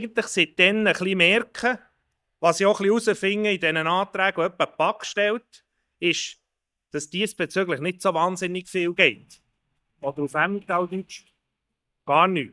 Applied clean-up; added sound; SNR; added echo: neural mask model DeepFilterNet 3.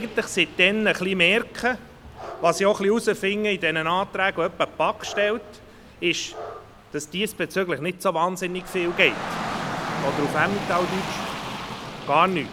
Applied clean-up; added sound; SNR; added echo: none; Rain / Dog; 10 dB; none.